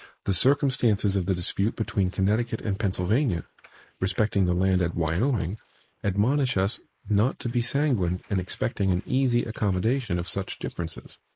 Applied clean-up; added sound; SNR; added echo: neural mask model Resemble Enhance denoiser.